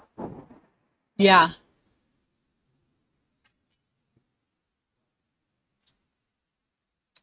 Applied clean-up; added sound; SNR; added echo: neural mask model RNNoise.